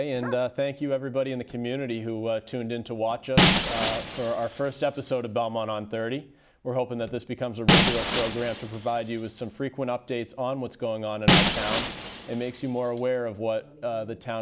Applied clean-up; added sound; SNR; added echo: none; Shatter; -1 dB; none.